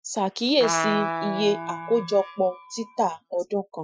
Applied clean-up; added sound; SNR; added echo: classical method Wiener filter.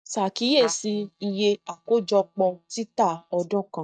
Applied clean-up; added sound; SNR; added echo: neural mask model DeepFilterNet 3.